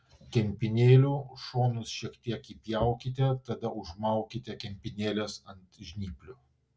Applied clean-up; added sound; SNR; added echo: none; none; none; none.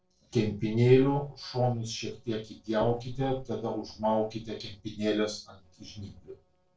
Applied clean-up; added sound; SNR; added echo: neural separator model SepFormer DNS4.